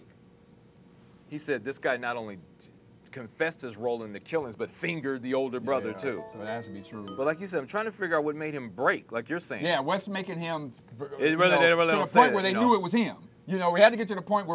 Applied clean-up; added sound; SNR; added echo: none; Ringtone; 19 dB; none.